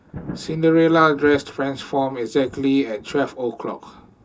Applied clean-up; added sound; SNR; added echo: none; Thunder; 19 dB; reverberation time 0.2 s.